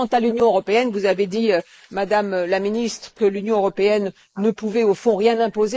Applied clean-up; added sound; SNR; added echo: neural mask model Resemble Enhance denoiser.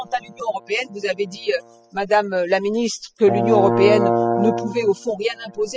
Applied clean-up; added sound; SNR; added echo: classical method spectral subtraction.